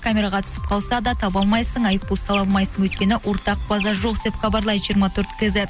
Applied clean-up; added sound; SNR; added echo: none; Chirp, tweet; 15 dB; none.